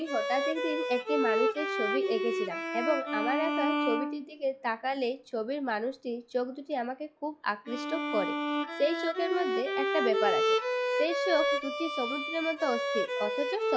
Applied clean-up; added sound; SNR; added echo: classical method log-MMSE.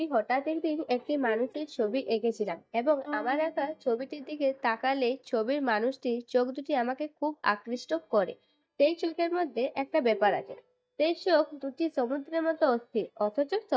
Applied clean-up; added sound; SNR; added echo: neural mask model DeepFilterNet 3.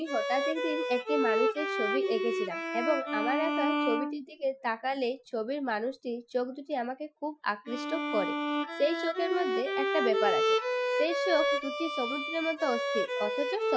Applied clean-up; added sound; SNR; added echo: classical method Wiener filter.